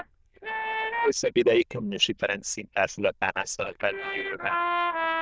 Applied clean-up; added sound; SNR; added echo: neural diffusion model UNIVERSE++.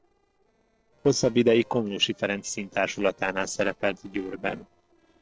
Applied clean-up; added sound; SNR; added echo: neural separator model SepFormer DNS4.